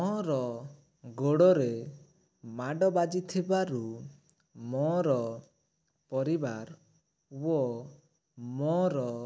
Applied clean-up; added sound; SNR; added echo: none; none; none; none.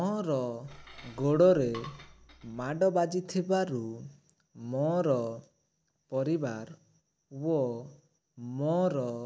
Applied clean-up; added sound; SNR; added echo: none; Cutlery, silverware / Dishes, pots, and pans; 19 dB; none.